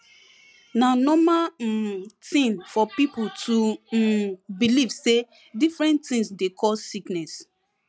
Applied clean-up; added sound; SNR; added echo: none; none; none; none.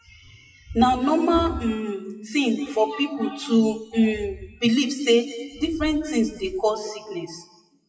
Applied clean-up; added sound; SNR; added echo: classical method WPE with log-MMSE.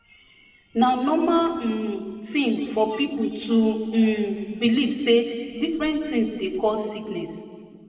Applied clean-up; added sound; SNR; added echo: neural separator model SepFormer DNS4.